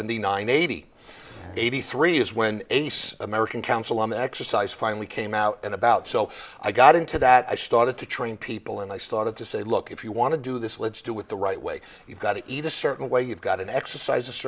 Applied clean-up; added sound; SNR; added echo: none; none; none; none.